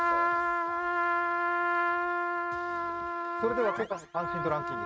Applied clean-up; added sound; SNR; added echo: neural mask model RNNoise.